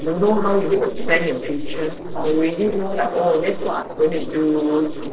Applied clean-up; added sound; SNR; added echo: neural separator model SepFormer DNS4.